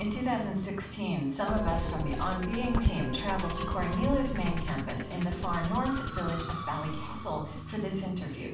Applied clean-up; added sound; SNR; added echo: none; Musical instrument; 2 dB; reverberation time 0.5 s.